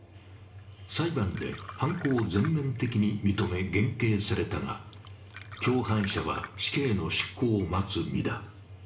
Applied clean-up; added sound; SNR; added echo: none; Glass; 18 dB; reverberation time 0.5 s.